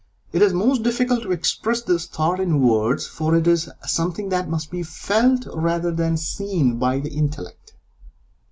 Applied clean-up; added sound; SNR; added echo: none; none; none; none.